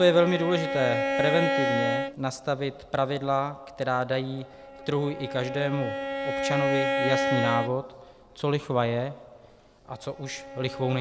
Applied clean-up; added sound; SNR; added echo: none; Bowed string instrument; 3 dB; none.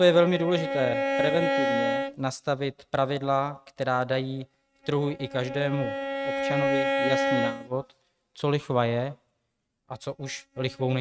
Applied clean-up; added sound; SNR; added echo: neural mask model RNNoise.